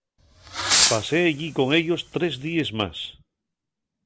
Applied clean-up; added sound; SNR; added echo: none; Fireworks; 1 dB; none.